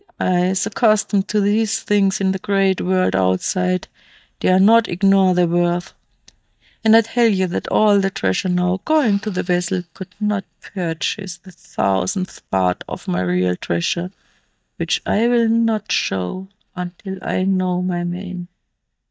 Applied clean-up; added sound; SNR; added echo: neural mask model DeepFilterNet 3.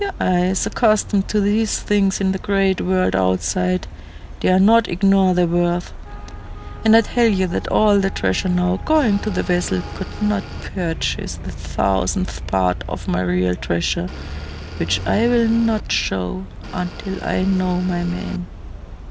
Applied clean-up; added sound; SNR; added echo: none; Traffic noise, roadway noise + Motor vehicle (road) / Engine; 11 dB; none.